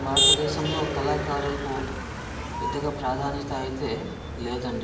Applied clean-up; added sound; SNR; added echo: none; Motor vehicle (road); -1 dB; reverberation time 0.8 s.